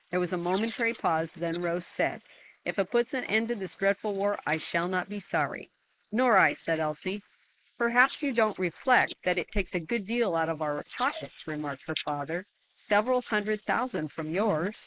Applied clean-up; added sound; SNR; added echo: neural mask model Resemble Enhance denoiser.